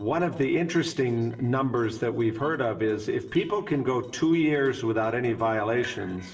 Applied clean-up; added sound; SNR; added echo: neural separator model SepFormer DNS4.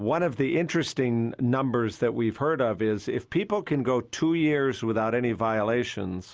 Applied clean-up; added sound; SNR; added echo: none; none; none; none.